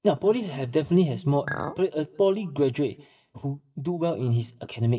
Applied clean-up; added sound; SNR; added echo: neural mask model DeepFilterNet 3.